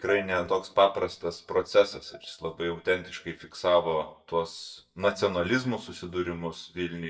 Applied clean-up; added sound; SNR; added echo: neural mask model DeepFilterNet 3.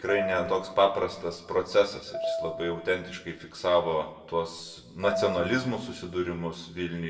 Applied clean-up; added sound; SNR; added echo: none; Piano; 8 dB; reverberation time 0.7 s.